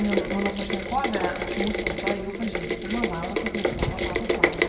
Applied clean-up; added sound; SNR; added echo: none; Rain; -5 dB; reverberation time 1.9 s.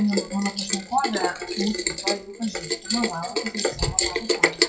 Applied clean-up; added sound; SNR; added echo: classical method WPE with log-MMSE.